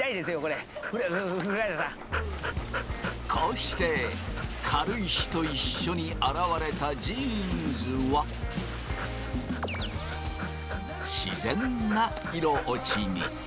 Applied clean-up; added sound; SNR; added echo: none; Dog; 11 dB; none.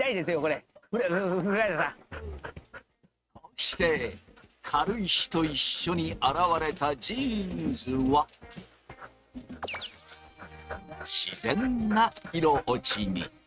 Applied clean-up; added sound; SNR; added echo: neural mask model RNNoise.